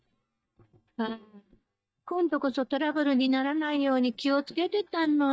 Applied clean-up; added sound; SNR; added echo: neural mask model DeepFilterNet 3.